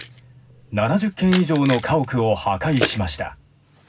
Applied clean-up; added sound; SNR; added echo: none; Keys jangling; 11 dB; reverberation time 0.4 s.